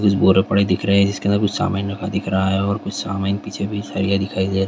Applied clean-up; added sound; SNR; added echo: none; none; none; none.